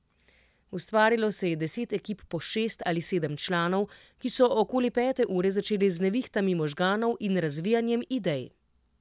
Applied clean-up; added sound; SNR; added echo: none; none; none; none.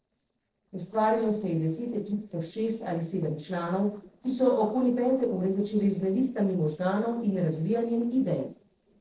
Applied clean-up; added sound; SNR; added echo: neural separator model SepFormer DNS4.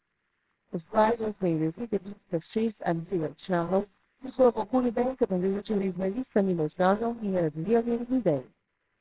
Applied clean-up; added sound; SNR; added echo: neural separator model SepFormer WHAMR!.